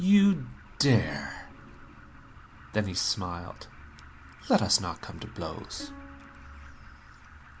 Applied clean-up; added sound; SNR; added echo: none; Plucked string instrument + Alarm; 18 dB; none.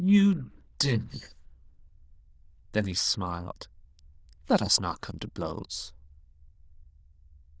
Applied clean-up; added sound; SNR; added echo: neural diffusion model UNIVERSE++.